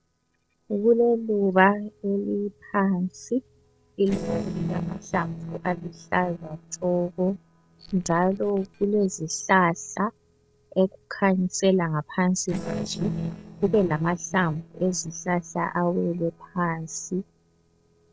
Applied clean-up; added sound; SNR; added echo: neural separator model SepFormer DNS4.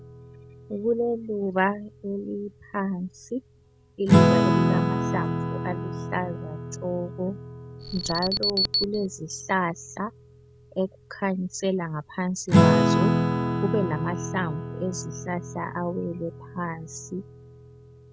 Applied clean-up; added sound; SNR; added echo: none; Alarm + Acoustic guitar / Strum; -3 dB; none.